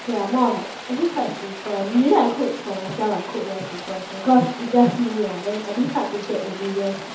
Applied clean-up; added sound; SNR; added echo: none; Rain; 13 dB; reverberation time 0.6 s.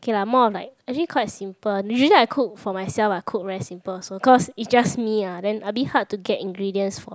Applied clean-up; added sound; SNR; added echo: none; none; none; none.